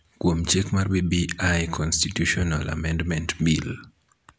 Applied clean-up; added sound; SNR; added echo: none; none; none; none.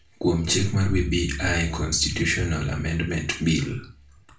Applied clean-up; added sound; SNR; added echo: none; Bowed string instrument; 11 dB; reverberation time 0.3 s.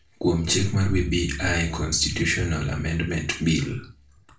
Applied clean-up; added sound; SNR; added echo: neural separator model SepFormer DNS4.